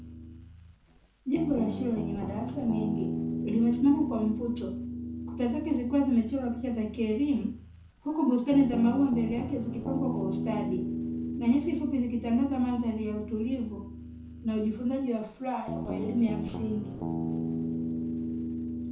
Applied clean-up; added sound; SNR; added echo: none; Guitar; 5 dB; reverberation time 0.6 s.